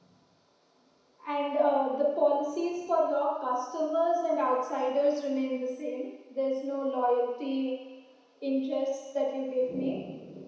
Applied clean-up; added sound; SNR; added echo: none; none; none; reverberation time 1.0 s.